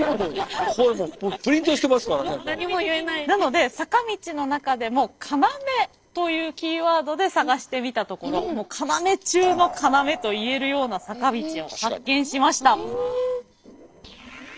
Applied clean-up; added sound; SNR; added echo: neural separator model SepFormer DNS4.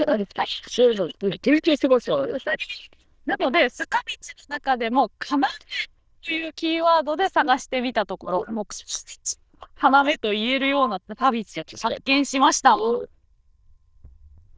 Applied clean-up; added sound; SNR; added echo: neural diffusion model UNIVERSE++.